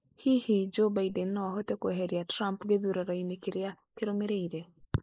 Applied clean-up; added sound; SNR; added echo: neural mask model Resemble Enhance denoiser.